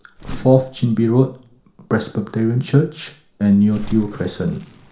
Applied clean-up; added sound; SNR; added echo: none; Crumpling, crinkling; 18 dB; reverberation time 0.4 s.